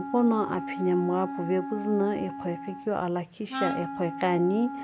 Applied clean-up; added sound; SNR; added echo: none; Wind instrument, woodwind instrument; 8 dB; none.